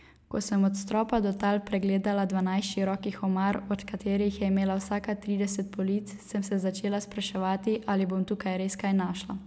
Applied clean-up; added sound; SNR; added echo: none; none; none; none.